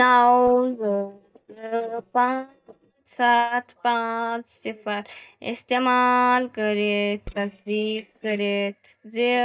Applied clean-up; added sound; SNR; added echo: neural mask model DeepFilterNet 3.